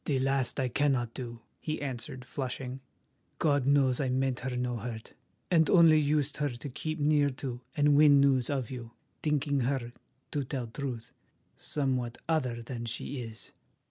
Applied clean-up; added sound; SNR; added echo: none; none; none; none.